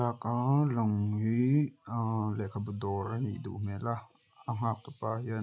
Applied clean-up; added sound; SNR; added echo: none; none; none; none.